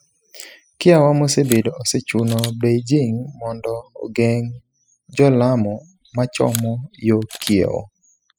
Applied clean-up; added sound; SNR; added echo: classical method spectral subtraction.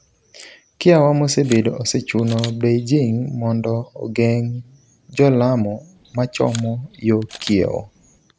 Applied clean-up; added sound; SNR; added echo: none; Camera; 17 dB; none.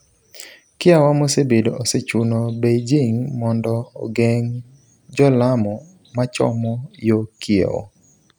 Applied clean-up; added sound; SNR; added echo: none; none; none; none.